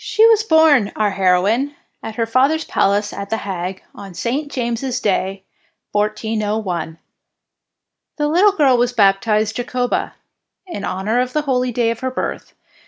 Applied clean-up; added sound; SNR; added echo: none; none; none; none.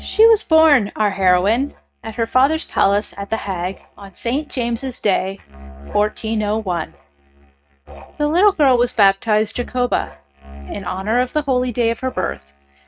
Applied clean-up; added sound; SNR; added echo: neural mask model RNNoise.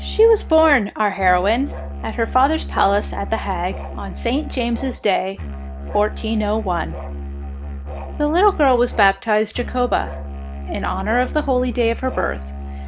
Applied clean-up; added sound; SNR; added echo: none; Musical instrument; 9 dB; none.